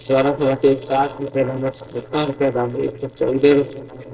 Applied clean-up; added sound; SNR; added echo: neural separator model SepFormer DNS4.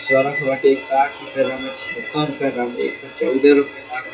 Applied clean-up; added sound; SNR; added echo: classical method WPE with log-MMSE.